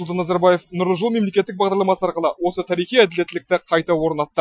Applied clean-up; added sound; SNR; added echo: classical method Wiener filter.